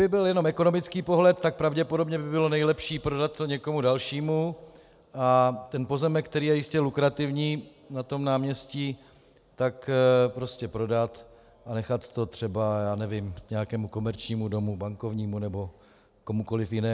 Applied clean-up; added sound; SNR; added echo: none; none; none; none.